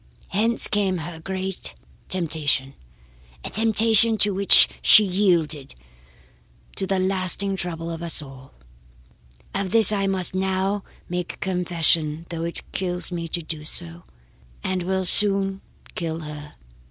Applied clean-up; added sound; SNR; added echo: none; none; none; none.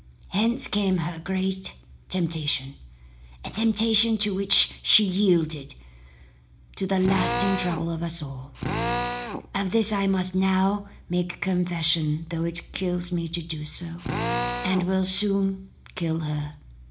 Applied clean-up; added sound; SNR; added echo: none; Drill; 3 dB; reverberation time 0.4 s.